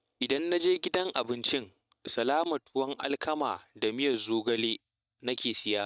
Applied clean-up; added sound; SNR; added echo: neural mask model DeepFilterNet 3.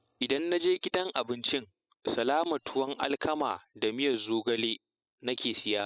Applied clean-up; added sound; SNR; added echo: classical method spectral subtraction.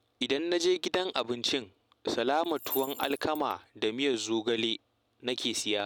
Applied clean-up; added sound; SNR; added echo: none; Rattle / Keys jangling; 14 dB; none.